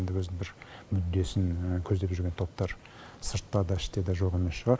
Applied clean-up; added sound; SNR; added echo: none; none; none; none.